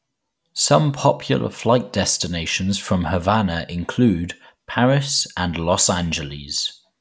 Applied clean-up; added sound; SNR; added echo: none; none; none; none.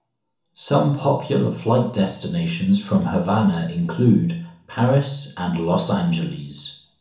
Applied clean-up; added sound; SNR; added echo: none; none; none; reverberation time 0.7 s.